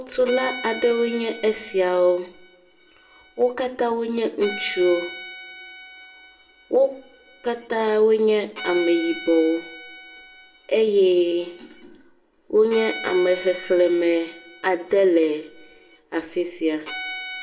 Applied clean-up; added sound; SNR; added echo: none; Bowed string instrument; 15 dB; reverberation time 0.4 s.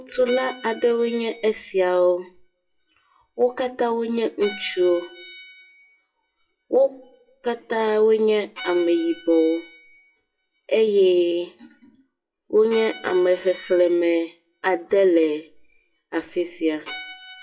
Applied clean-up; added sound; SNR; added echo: classical method WPE with log-MMSE.